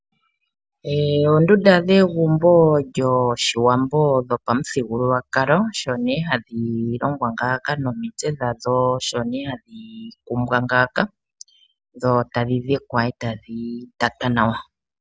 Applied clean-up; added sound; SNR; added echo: none; none; none; none.